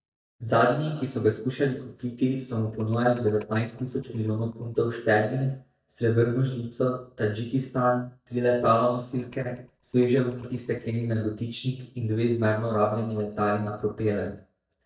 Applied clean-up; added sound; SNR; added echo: neural mask model DeepFilterNet 3.